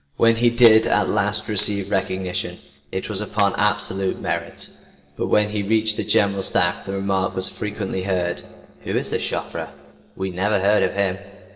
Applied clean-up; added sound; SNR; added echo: neural separator model SepFormer DNS4.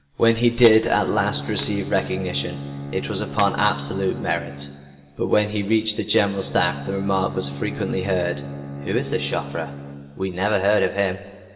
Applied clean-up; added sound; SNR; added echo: none; Bowed string instrument; 11 dB; reverberation time 1.9 s.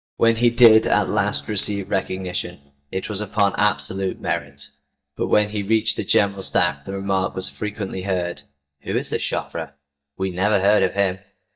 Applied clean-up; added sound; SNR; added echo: neural mask model DeepFilterNet 3.